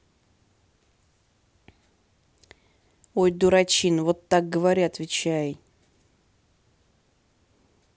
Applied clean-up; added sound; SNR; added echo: none; none; none; none.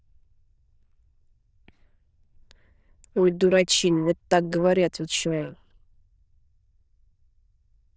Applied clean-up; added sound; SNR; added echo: neural diffusion model UNIVERSE++.